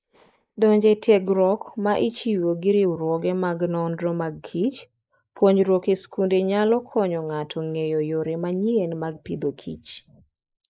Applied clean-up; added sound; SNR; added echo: neural mask model Resemble Enhance denoiser.